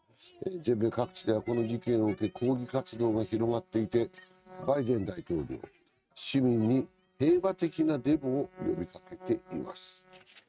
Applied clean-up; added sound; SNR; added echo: neural mask model RNNoise.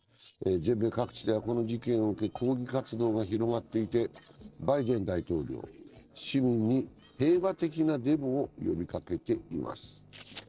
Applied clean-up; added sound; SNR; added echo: neural separator model SepFormer DNS4.